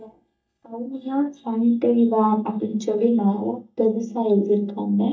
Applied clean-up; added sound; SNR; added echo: neural mask model DeepFilterNet 3.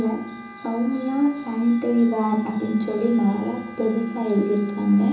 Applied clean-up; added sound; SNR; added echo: none; Wind instrument, woodwind instrument; 20 dB; reverberation time 1.2 s.